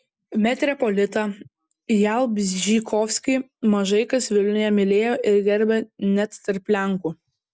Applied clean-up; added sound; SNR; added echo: none; none; none; none.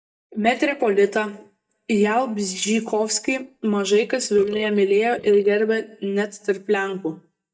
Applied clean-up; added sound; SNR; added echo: neural mask model DeepFilterNet 3.